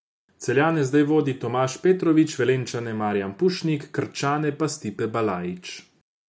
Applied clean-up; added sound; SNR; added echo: none; none; none; none.